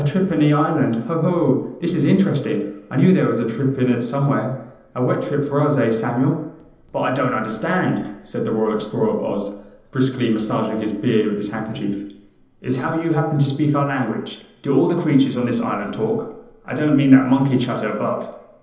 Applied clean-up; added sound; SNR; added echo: none; none; none; reverberation time 0.9 s.